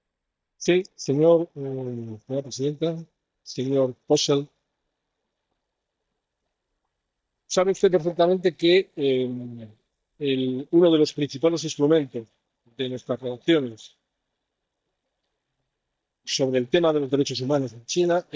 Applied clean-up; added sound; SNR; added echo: neural mask model DeepFilterNet 3.